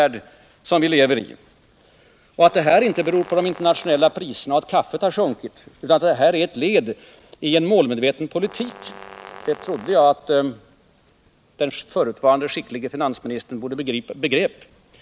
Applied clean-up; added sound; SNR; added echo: none; Brass instrument; 20 dB; none.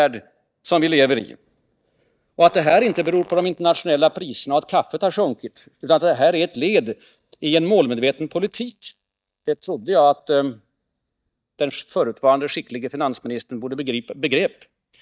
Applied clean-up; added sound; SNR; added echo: neural mask model DeepFilterNet 3.